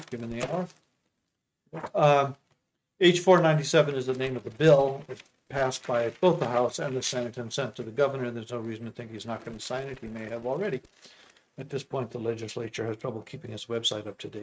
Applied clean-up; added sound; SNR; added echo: neural mask model RNNoise.